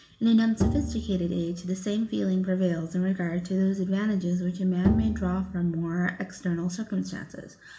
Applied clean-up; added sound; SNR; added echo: none; Bowed string instrument; 4 dB; reverberation time 0.4 s.